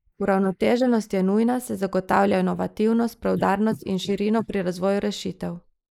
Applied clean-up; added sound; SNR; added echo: neural mask model Resemble Enhance denoiser.